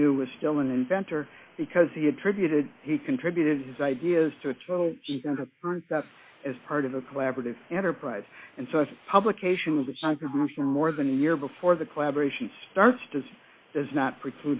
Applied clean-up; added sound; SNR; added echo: neural mask model Resemble Enhance denoiser.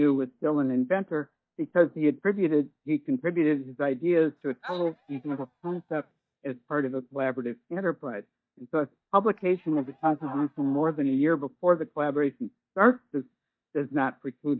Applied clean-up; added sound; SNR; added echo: neural mask model DeepFilterNet 3.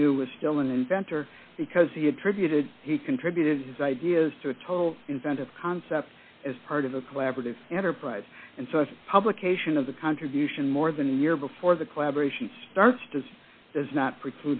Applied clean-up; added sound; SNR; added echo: none; none; none; none.